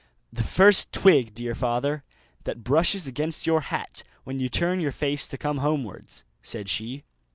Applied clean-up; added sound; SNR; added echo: none; none; none; none.